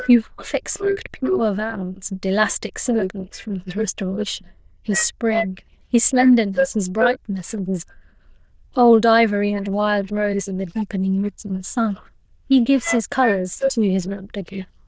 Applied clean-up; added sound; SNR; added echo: neural diffusion model UNIVERSE++.